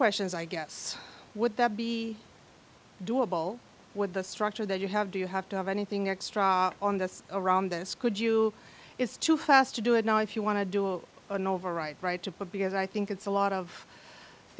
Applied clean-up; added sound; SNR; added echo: none; none; none; none.